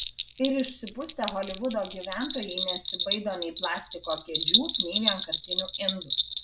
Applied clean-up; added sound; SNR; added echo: none; Bell; -2 dB; none.